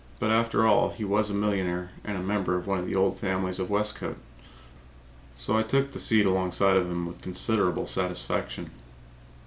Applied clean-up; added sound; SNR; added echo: none; none; none; none.